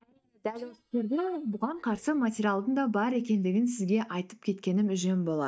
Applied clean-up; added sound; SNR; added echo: neural mask model DeepFilterNet 3.